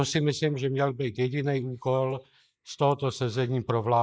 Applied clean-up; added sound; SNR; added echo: neural mask model Resemble Enhance denoiser.